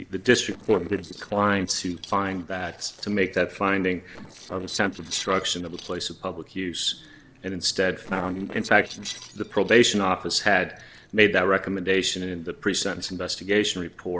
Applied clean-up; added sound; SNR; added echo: neural separator model SepFormer DNS4.